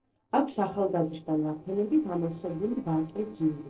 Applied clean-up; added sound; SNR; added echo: neural separator model SepFormer DNS4.